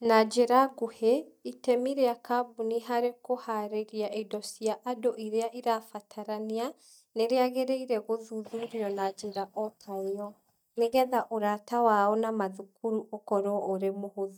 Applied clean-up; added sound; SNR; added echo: neural mask model DeepFilterNet 3.